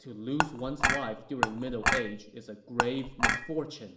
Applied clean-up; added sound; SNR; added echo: none; Dishes, pots, and pans / Chink, clink; -5 dB; reverberation time 0.9 s.